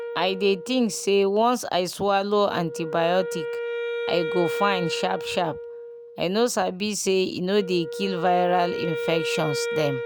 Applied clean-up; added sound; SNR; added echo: none; Wind instrument, woodwind instrument; 7 dB; none.